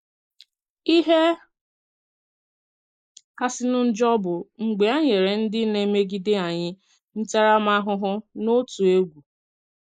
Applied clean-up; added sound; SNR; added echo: neural mask model Resemble Enhance denoiser.